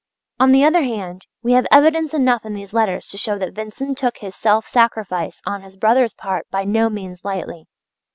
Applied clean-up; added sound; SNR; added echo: none; none; none; none.